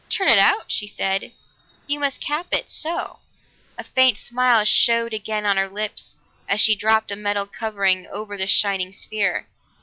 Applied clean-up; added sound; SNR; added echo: none; none; none; none.